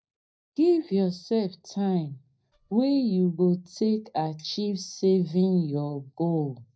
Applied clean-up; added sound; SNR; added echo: neural mask model DeepFilterNet 3.